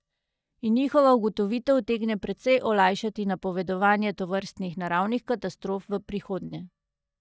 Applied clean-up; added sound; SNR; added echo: neural mask model DeepFilterNet 3.